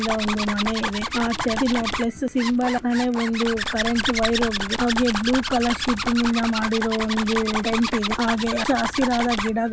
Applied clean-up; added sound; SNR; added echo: none; Zipper (clothing); 5 dB; none.